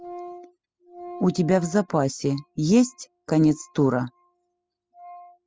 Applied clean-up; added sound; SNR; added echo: classical method spectral subtraction.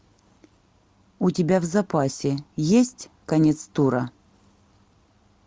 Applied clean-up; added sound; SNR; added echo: none; none; none; none.